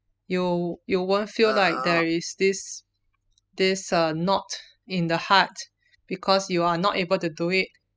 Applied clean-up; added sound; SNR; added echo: classical method spectral subtraction.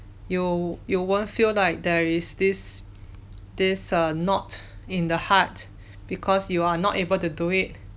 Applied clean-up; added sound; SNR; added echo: none; none; none; none.